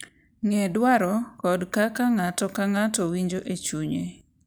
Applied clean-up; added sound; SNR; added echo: none; none; none; none.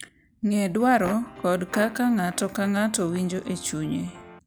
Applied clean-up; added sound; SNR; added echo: none; Fart + Piano; 17 dB; none.